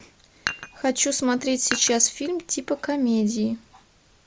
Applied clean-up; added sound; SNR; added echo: none; Dishes, pots, and pans; 11 dB; none.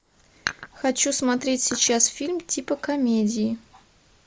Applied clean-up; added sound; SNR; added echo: neural mask model Resemble Enhance denoiser.